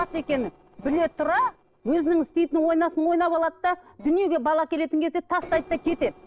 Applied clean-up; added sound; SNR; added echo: neural separator model SepFormer DNS4.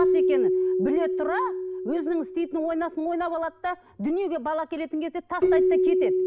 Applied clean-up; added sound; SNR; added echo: none; Keyboard (musical); -3 dB; none.